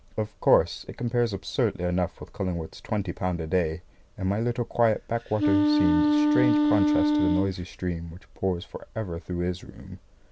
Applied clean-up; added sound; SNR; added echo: none; Wind instrument, woodwind instrument; -4 dB; none.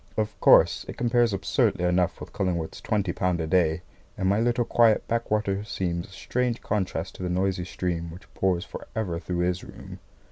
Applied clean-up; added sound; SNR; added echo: none; none; none; none.